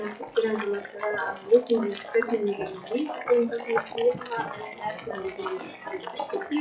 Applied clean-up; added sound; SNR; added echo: classical method WPE with log-MMSE.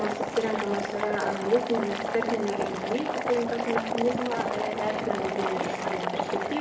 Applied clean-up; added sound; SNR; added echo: none; Boiling; 1 dB; reverberation time 0.8 s.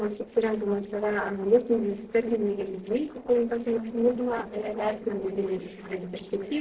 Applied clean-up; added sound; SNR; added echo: neural separator model SepFormer DNS4.